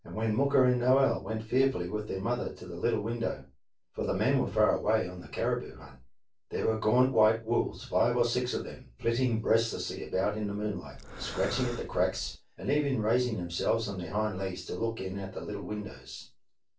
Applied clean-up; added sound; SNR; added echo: neural separator model SepFormer DNS4.